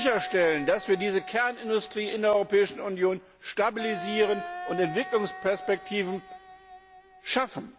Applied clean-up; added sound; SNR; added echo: none; Wind instrument, woodwind instrument; 13 dB; none.